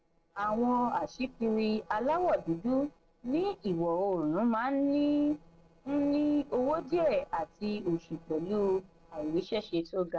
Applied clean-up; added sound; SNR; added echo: neural separator model SepFormer DNS4.